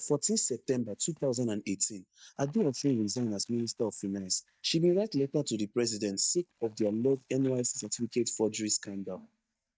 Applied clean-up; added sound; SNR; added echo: neural mask model DeepFilterNet 3.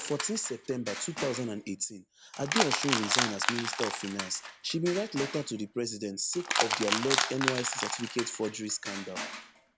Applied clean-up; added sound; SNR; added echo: none; Crushing; 1 dB; none.